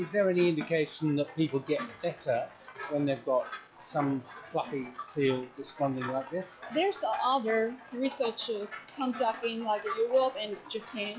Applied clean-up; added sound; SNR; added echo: classical method log-MMSE.